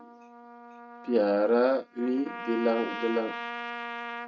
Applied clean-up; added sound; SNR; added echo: neural mask model RNNoise.